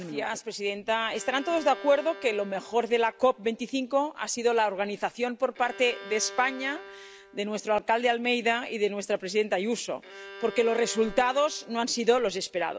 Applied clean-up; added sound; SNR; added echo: none; Bowed string instrument; 19 dB; none.